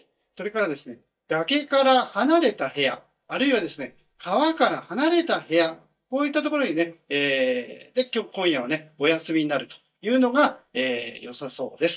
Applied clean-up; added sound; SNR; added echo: neural mask model DeepFilterNet 3.